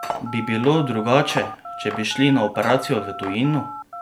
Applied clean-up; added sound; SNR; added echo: none; Cutlery, silverware + Telephone; 10 dB; none.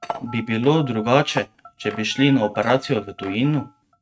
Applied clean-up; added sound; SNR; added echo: neural mask model RNNoise.